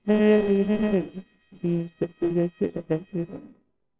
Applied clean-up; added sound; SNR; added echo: neural separator model SepFormer WHAMR!.